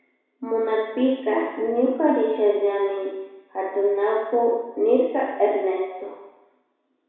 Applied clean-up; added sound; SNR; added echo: none; none; none; reverberation time 1.1 s.